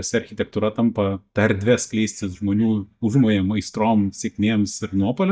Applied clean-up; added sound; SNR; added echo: neural mask model DeepFilterNet 3.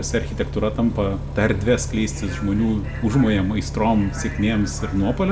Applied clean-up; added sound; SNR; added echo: none; Bus; 7 dB; reverberation time 1.1 s.